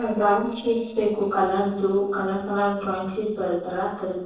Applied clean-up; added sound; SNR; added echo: neural separator model SepFormer DNS4.